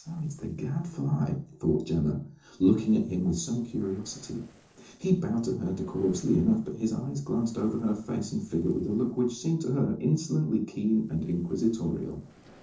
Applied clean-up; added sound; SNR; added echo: neural separator model SepFormer DNS4.